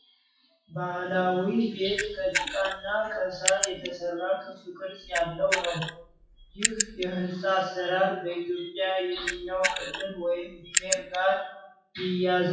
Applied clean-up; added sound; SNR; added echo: classical method WPE with log-MMSE.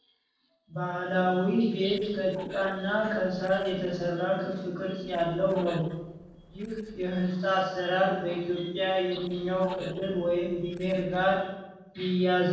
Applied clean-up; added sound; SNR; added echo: neural separator model SepFormer DNS4.